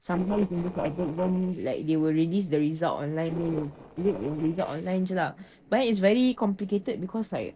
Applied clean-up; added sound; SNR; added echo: neural separator model SepFormer DNS4.